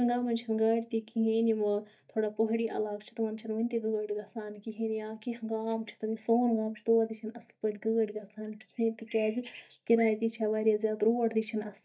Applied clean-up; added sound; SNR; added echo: neural mask model DeepFilterNet 3.